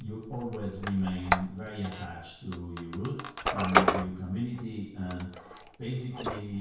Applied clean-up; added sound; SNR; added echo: none; Squeak; -1 dB; reverberation time 0.6 s.